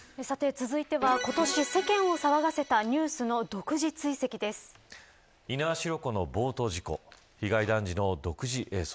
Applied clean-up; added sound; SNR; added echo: none; none; none; none.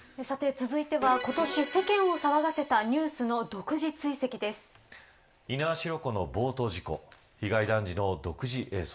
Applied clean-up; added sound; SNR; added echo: none; none; none; reverberation time 0.3 s.